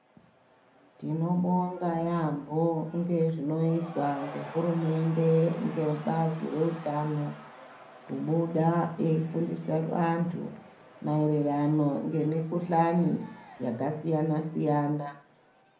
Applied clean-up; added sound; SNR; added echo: none; Crowd / Cheering; 20 dB; reverberation time 0.6 s.